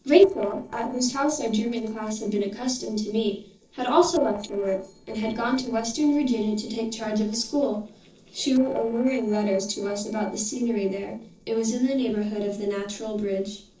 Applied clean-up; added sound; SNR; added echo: neural separator model SepFormer DNS4.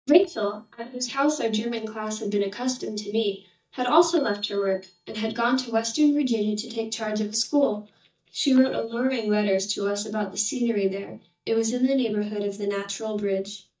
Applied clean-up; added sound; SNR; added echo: neural mask model DeepFilterNet 3.